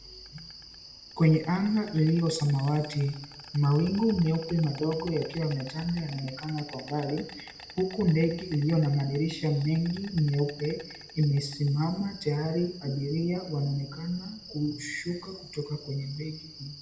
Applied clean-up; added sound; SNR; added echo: none; Insect; 18 dB; reverberation time 0.9 s.